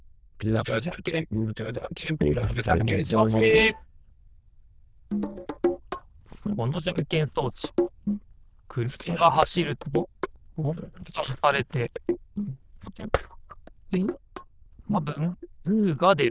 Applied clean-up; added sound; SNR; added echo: neural diffusion model UNIVERSE++.